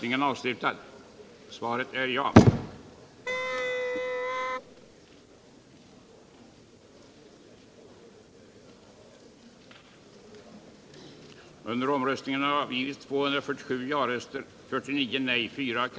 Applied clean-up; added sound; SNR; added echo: none; Wind instrument, woodwind instrument; 1 dB; none.